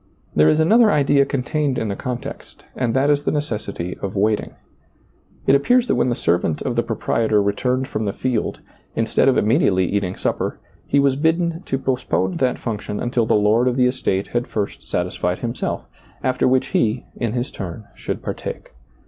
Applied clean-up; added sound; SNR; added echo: none; none; none; none.